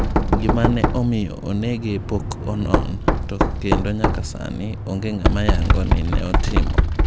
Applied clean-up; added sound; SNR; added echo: none; Knock; -5 dB; none.